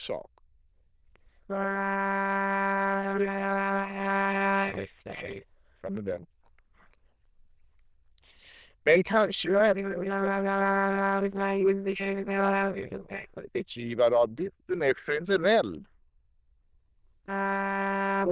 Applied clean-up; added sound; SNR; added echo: neural diffusion model UNIVERSE++.